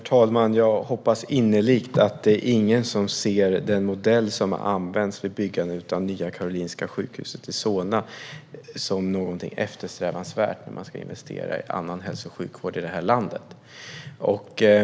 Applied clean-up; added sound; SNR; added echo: none; none; none; none.